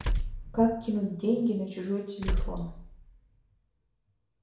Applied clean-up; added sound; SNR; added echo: none; Tools; 3 dB; reverberation time 0.6 s.